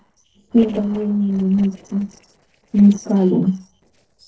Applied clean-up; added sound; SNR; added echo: neural separator model SepFormer DNS4.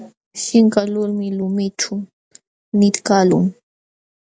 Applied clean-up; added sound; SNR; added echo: none; none; none; none.